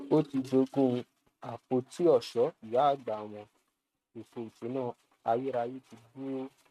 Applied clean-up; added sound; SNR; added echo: neural mask model RNNoise.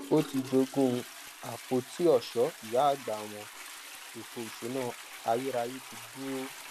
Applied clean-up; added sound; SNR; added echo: none; Toilet flush; 13 dB; none.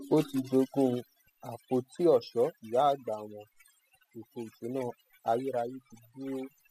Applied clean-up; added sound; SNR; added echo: classical method spectral subtraction.